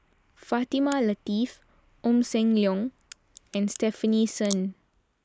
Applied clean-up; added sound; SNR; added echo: neural mask model Resemble Enhance denoiser.